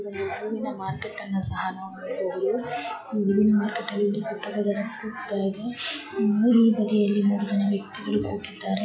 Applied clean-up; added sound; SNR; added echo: classical method log-MMSE.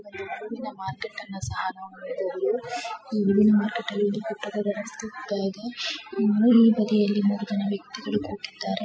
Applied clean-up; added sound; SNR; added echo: classical method spectral subtraction.